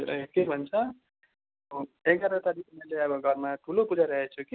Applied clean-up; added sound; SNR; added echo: none; none; none; none.